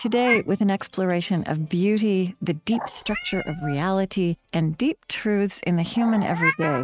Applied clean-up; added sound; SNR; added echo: neural mask model RNNoise.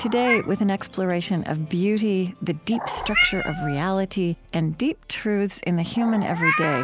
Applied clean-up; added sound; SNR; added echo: none; Meow; 6 dB; none.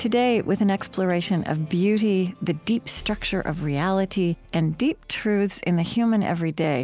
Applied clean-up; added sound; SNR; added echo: none; none; none; none.